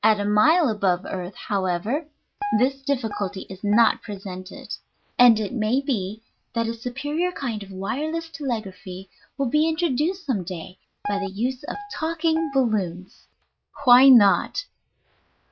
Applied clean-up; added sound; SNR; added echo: neural mask model RNNoise.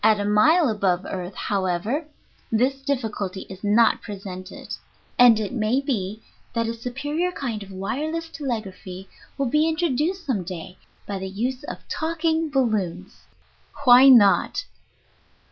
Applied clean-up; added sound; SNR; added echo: none; none; none; none.